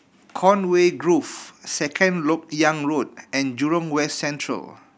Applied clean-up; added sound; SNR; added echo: none; none; none; none.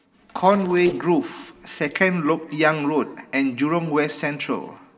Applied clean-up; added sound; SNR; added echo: neural separator model SepFormer DNS4.